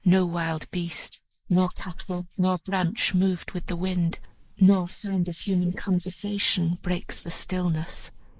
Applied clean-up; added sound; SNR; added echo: neural mask model Resemble Enhance denoiser.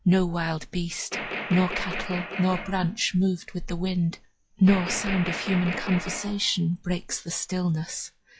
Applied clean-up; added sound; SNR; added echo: classical method log-MMSE.